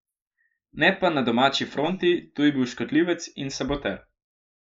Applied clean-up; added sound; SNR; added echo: neural mask model Resemble Enhance denoiser.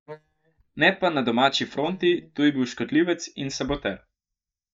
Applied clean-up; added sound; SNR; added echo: neural mask model DeepFilterNet 3.